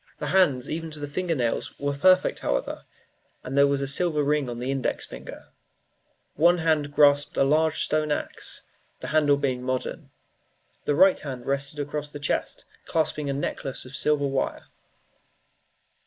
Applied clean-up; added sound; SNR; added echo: neural mask model Resemble Enhance denoiser.